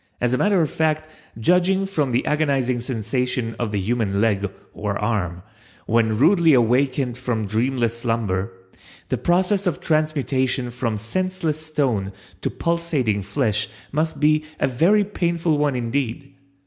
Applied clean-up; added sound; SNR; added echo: none; none; none; none.